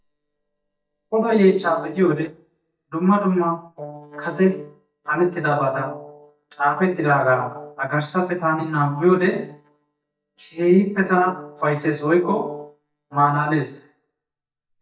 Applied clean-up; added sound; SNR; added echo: neural mask model DeepFilterNet 3.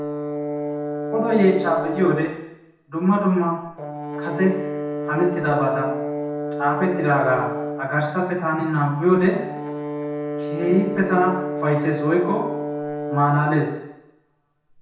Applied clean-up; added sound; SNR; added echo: none; Brass instrument; 6 dB; reverberation time 0.8 s.